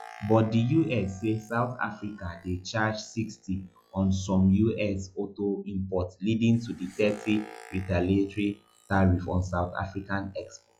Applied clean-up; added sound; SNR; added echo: classical method log-MMSE.